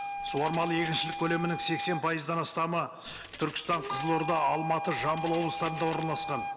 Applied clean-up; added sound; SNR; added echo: none; Keys jangling + Wind instrument, woodwind instrument; 5 dB; none.